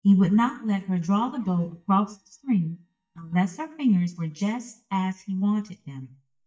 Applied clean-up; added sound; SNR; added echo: neural mask model DeepFilterNet 3.